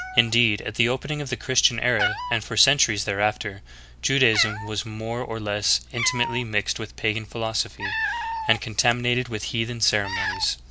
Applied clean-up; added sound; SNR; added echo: none; Cat; 9 dB; none.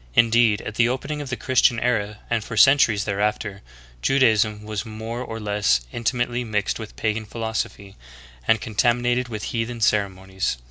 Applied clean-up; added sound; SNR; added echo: none; none; none; none.